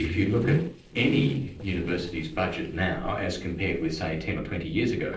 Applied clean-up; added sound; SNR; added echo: neural separator model SepFormer DNS4.